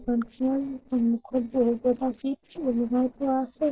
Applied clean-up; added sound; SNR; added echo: neural separator model SepFormer DNS4.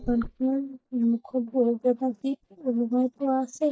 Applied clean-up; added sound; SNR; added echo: neural mask model DeepFilterNet 3.